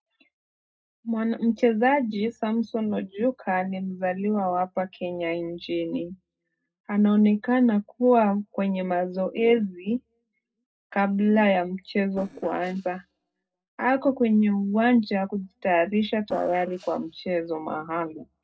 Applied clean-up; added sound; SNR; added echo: neural separator model SepFormer DNS4.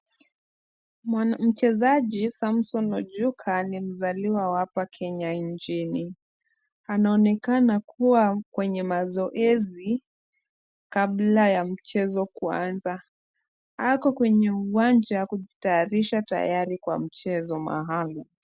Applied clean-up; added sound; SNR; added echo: none; none; none; none.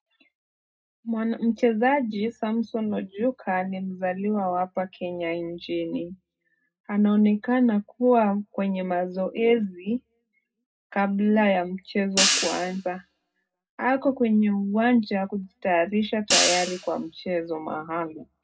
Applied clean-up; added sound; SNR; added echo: none; Hi-hat; 2 dB; reverberation time 0.2 s.